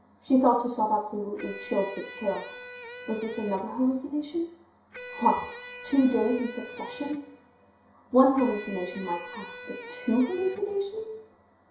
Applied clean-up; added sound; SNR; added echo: none; Electric guitar; 14 dB; reverberation time 0.6 s.